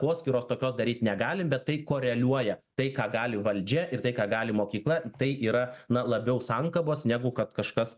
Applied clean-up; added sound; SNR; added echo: none; none; none; none.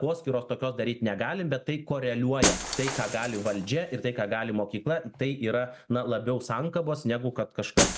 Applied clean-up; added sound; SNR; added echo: none; Shatter; 5 dB; none.